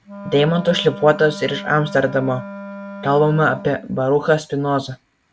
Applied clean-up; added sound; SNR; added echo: none; Wind instrument, woodwind instrument; 15 dB; none.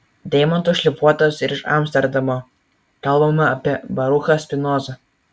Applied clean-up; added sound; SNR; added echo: none; none; none; none.